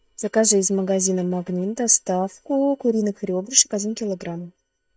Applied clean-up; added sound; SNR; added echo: neural mask model DeepFilterNet 3.